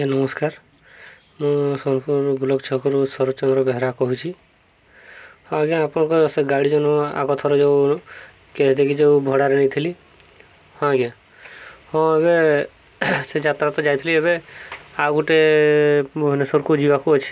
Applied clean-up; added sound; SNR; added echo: none; none; none; none.